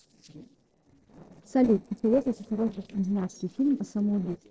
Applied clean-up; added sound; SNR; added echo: neural separator model SepFormer DNS4.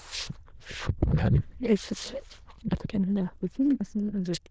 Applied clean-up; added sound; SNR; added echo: neural diffusion model UNIVERSE++.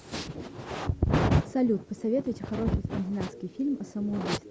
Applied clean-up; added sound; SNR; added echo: none; none; none; none.